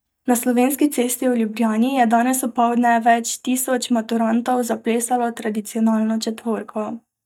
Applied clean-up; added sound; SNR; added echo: neural mask model DeepFilterNet 3.